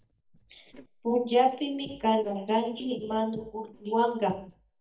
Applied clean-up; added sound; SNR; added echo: neural mask model DeepFilterNet 3.